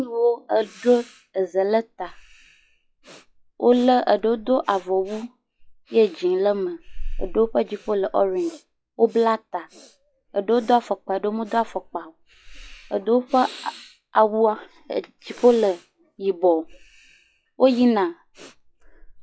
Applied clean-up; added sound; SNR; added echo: classical method log-MMSE.